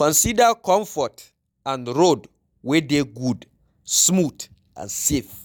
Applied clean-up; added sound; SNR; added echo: none; none; none; none.